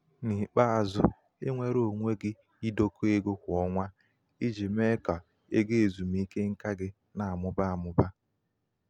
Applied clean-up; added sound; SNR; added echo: none; none; none; none.